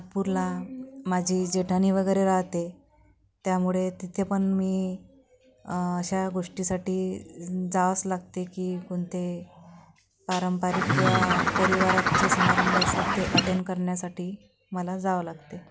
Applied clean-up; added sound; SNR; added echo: none; Bird; -4 dB; none.